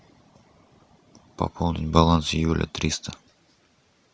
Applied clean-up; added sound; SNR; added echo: none; none; none; none.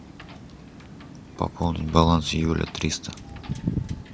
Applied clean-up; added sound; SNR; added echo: none; Wind / Boat, Water vehicle; 8 dB; none.